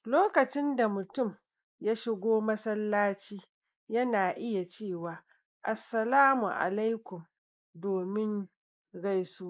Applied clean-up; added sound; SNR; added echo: neural mask model Resemble Enhance denoiser.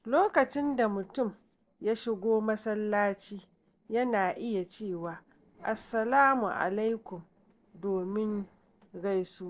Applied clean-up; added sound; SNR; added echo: neural separator model SepFormer DNS4.